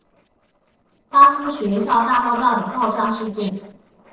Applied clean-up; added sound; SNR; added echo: neural separator model SepFormer DNS4.